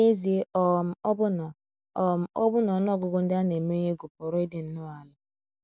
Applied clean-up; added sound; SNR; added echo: none; none; none; none.